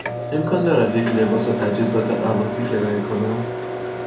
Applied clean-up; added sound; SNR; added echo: none; Microwave oven; 5 dB; reverberation time 0.7 s.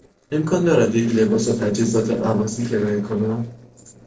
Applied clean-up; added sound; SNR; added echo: neural separator model SepFormer DNS4.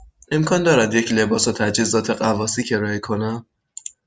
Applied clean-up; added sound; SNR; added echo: none; none; none; none.